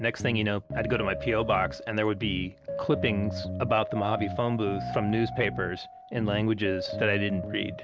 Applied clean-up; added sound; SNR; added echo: none; none; none; none.